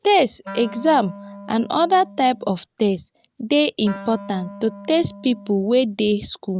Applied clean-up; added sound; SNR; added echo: none; Wind instrument, woodwind instrument; 18 dB; none.